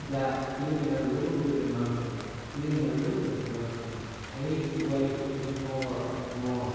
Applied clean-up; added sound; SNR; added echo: none; Rain; 11 dB; reverberation time 2.2 s.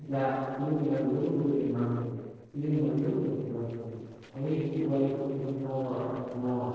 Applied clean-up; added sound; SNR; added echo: neural separator model SepFormer DNS4.